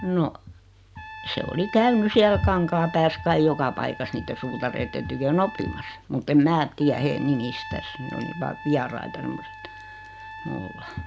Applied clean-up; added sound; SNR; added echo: none; Trumpet; 16 dB; none.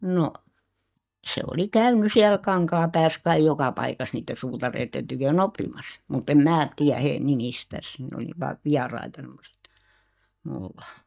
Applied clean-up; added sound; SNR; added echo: neural mask model DeepFilterNet 3.